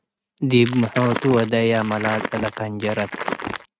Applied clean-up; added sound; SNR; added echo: neural mask model RNNoise.